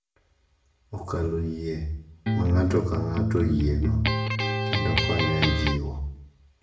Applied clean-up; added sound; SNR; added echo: none; Electric guitar; -1 dB; reverberation time 0.6 s.